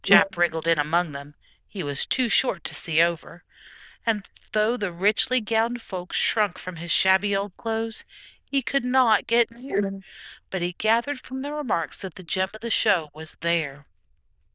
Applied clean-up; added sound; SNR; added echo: neural diffusion model UNIVERSE++.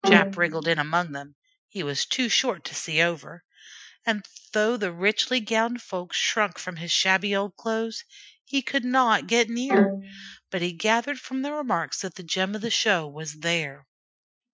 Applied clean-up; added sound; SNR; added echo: classical method Wiener filter.